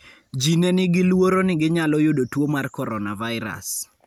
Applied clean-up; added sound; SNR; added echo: none; none; none; none.